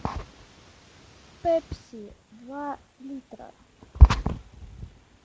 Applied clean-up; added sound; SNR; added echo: none; none; none; none.